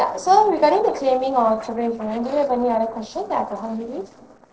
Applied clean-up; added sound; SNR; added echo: neural separator model SepFormer DNS4.